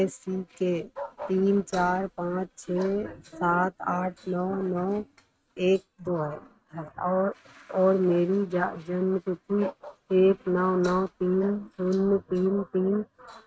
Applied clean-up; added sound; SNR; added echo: neural mask model RNNoise.